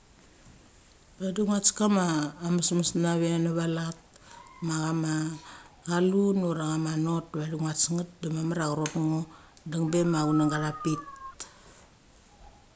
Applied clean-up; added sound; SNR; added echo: none; Dog; 13 dB; none.